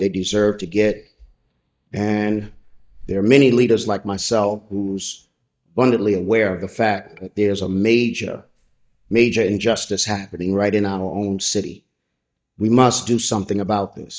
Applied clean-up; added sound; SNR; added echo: neural mask model DeepFilterNet 3.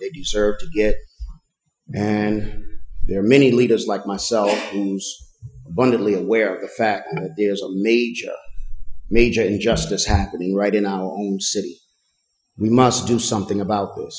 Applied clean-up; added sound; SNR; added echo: classical method Wiener filter.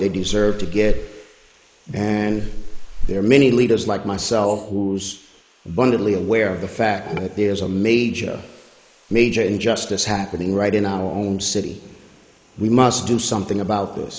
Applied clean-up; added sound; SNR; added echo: neural mask model Resemble Enhance denoiser.